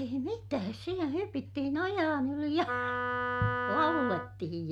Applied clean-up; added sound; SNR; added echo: none; Wind instrument, woodwind instrument; 1 dB; none.